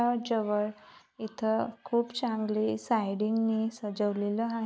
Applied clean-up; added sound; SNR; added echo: none; none; none; none.